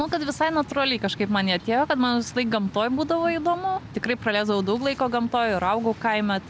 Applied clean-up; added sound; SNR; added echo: none; none; none; none.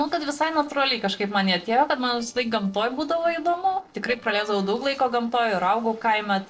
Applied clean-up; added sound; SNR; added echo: neural separator model SepFormer DNS4.